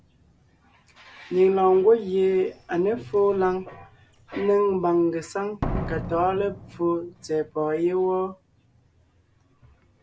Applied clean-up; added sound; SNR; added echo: none; Slam; 15 dB; none.